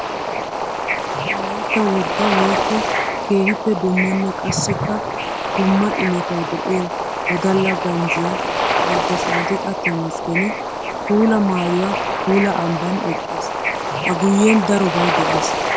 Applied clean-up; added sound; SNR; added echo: none; Bird / Ocean; 1 dB; none.